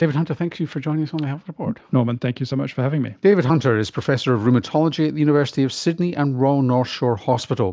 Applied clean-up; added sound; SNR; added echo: none; none; none; none.